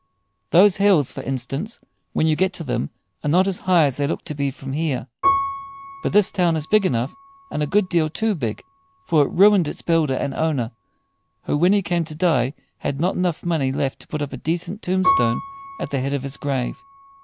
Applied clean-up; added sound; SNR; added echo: none; Piano; 11 dB; none.